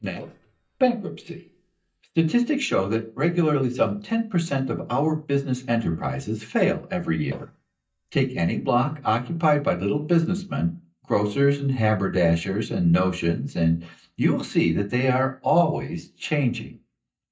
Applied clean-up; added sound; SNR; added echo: neural mask model DeepFilterNet 3.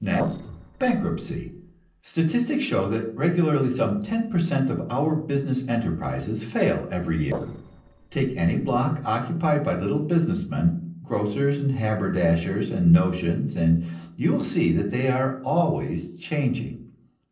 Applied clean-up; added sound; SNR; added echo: neural separator model SepFormer DNS4.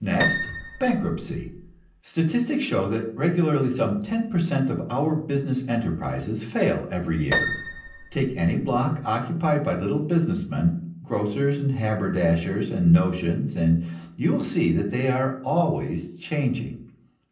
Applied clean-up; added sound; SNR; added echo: none; Piano; 7 dB; reverberation time 0.6 s.